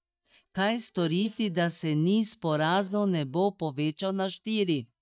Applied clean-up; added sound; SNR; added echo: neural mask model DeepFilterNet 3.